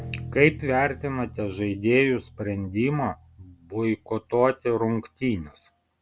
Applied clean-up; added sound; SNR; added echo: none; Bowed string instrument; 17 dB; none.